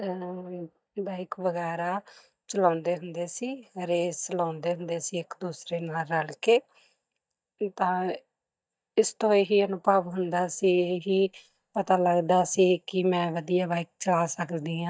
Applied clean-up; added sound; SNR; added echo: neural mask model DeepFilterNet 3.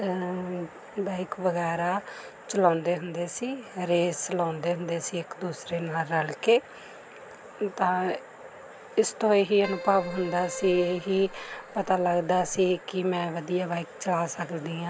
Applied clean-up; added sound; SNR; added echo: none; Keyboard (musical); 13 dB; none.